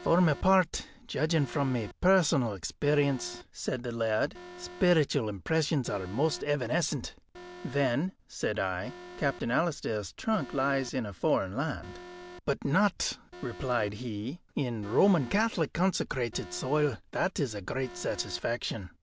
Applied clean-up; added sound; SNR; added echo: none; Alarm; 19 dB; none.